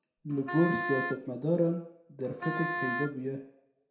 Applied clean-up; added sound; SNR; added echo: none; Wind instrument, woodwind instrument; 4 dB; reverberation time 0.6 s.